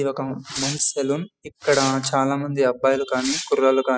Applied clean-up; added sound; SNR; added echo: classical method spectral subtraction.